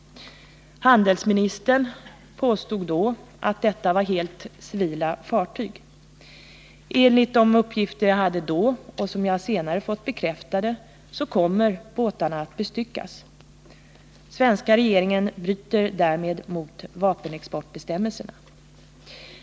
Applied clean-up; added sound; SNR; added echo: none; none; none; none.